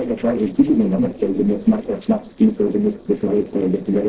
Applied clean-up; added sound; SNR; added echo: neural separator model SepFormer DNS4.